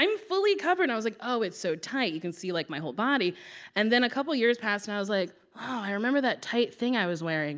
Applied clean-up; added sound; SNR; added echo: none; none; none; none.